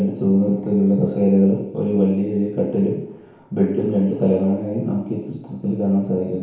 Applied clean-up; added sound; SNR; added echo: none; none; none; reverberation time 1.0 s.